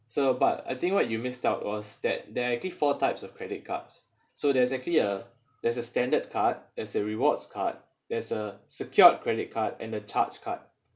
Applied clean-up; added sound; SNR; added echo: none; none; none; none.